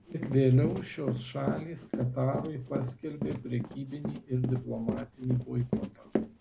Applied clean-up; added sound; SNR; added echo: none; Run; 6 dB; none.